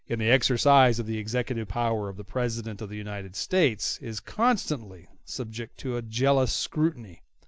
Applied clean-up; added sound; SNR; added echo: none; none; none; none.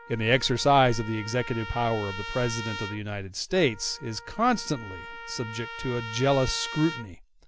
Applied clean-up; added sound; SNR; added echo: none; Trumpet; 12 dB; none.